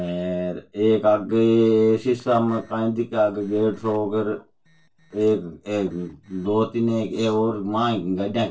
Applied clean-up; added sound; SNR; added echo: neural separator model SepFormer DNS4.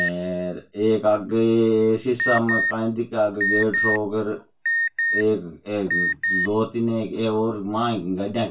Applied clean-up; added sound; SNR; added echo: none; Alarm; 5 dB; reverberation time 0.2 s.